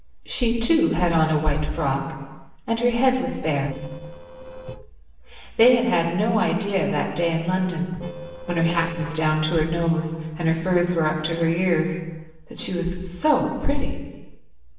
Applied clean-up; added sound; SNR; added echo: neural separator model SepFormer DNS4.